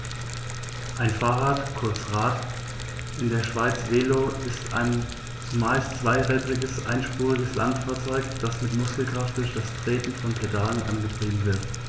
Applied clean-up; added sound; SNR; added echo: none; Rain; 16 dB; none.